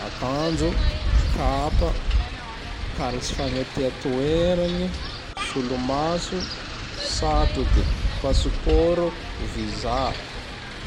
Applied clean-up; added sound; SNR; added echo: none; Wind; -1 dB; none.